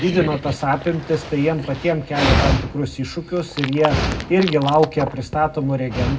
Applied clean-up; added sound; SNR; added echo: none; Dog; 5 dB; reverberation time 0.3 s.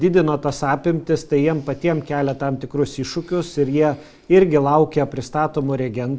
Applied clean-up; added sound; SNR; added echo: none; none; none; none.